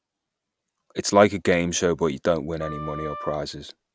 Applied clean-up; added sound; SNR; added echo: none; Wind instrument, woodwind instrument; 13 dB; none.